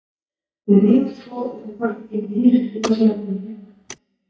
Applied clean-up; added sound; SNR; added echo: neural mask model DeepFilterNet 3.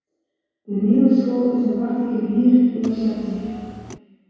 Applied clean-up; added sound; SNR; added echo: none; Car; 19 dB; reverberation time 1.9 s.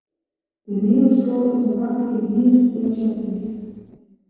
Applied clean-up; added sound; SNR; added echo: neural separator model SepFormer DNS4.